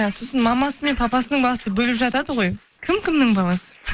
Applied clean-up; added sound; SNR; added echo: neural mask model Resemble Enhance denoiser.